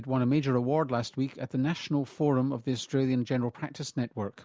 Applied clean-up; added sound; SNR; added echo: none; none; none; none.